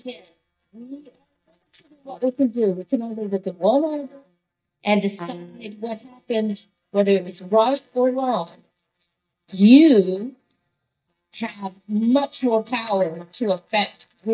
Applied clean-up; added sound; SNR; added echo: neural mask model DeepFilterNet 3.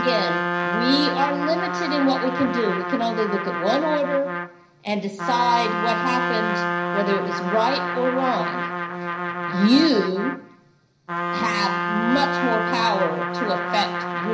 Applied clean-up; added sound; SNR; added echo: none; Trumpet; 2 dB; reverberation time 0.5 s.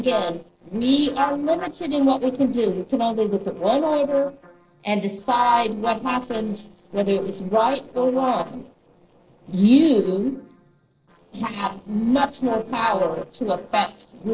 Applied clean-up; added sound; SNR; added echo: neural separator model SepFormer DNS4.